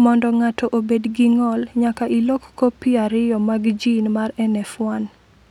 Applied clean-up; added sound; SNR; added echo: none; none; none; none.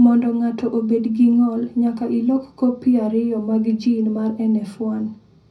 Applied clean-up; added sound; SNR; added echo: none; none; none; reverberation time 0.4 s.